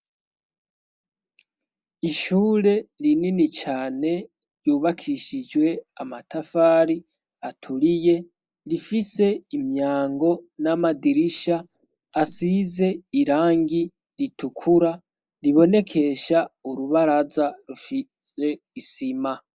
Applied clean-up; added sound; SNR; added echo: neural mask model Resemble Enhance denoiser.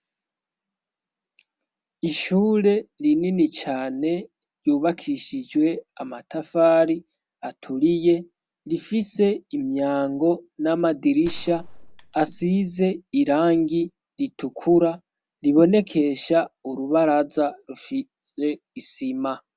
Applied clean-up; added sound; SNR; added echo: none; Gunshot, gunfire; 14 dB; none.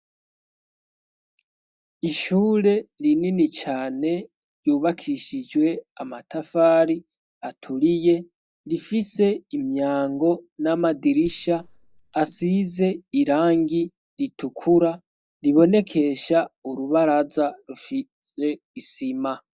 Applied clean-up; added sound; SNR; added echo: neural mask model DeepFilterNet 3.